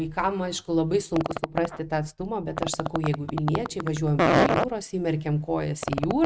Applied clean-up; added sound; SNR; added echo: neural mask model RNNoise.